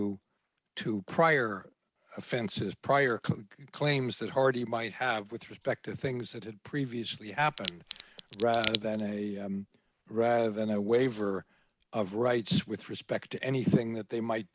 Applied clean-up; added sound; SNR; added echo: none; Crack; 9 dB; none.